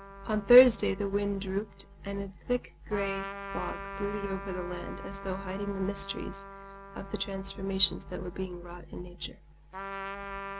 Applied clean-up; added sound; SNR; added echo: none; Trumpet; 12 dB; none.